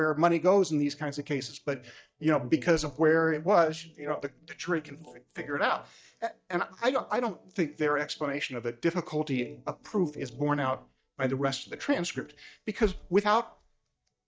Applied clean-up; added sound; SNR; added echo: neural mask model DeepFilterNet 3.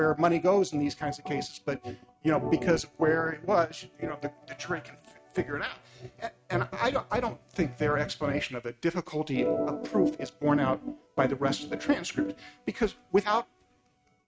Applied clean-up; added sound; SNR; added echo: neural mask model RNNoise.